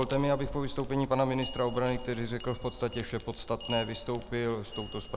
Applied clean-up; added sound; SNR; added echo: none; Chime; -4 dB; none.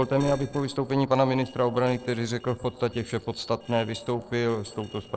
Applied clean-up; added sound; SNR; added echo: neural separator model SepFormer DNS4.